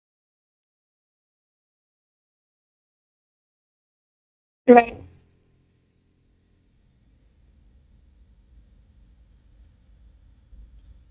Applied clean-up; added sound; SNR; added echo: neural mask model DeepFilterNet 3.